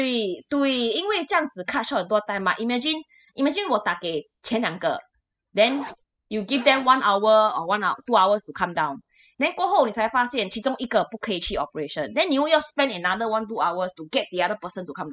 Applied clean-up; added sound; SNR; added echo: classical method spectral subtraction.